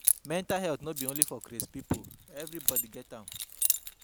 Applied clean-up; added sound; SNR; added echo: none; Keys jangling; -4 dB; none.